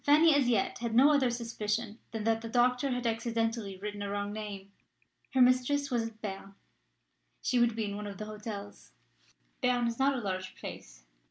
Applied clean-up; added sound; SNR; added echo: none; none; none; none.